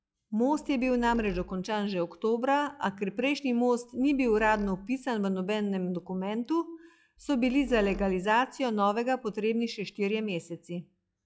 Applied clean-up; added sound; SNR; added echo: classical method log-MMSE.